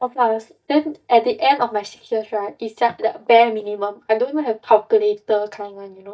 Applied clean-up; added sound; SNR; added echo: neural mask model DeepFilterNet 3.